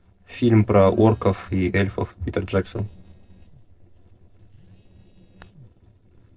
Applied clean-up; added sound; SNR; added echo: neural separator model SepFormer DNS4.